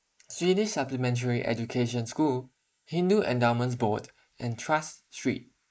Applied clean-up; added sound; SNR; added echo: neural mask model Resemble Enhance denoiser.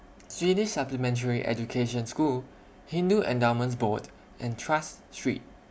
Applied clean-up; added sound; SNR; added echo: none; none; none; none.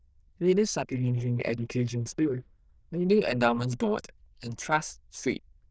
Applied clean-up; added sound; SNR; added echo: neural diffusion model UNIVERSE++.